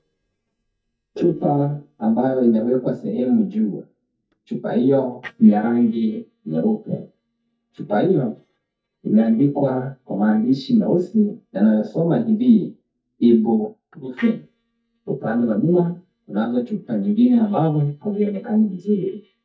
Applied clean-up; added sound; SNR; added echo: neural mask model DeepFilterNet 3.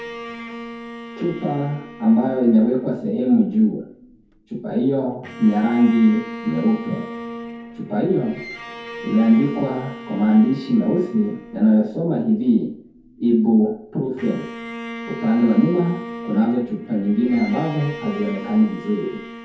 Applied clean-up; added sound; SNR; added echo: none; Bowed string instrument; 15 dB; reverberation time 0.6 s.